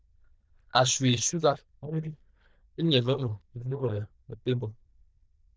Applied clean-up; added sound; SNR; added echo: neural diffusion model UNIVERSE++.